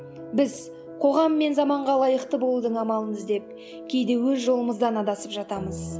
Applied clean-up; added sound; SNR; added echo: none; none; none; none.